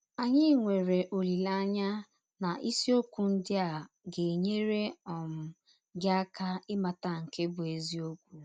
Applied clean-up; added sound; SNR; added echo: none; none; none; none.